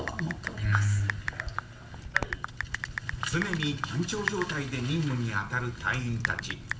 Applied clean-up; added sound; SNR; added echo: none; Typing; 5 dB; reverberation time 0.4 s.